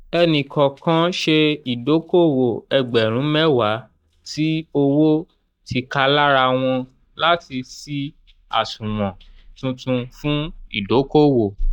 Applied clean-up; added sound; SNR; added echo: neural mask model DeepFilterNet 3.